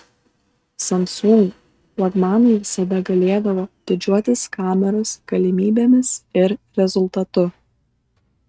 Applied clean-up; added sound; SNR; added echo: neural mask model RNNoise.